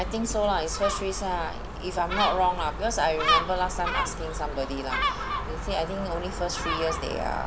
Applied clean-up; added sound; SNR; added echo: none; Gull, seagull; 1 dB; none.